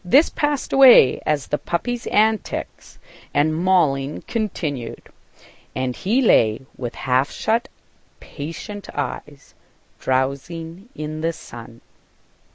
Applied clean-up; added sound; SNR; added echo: none; none; none; none.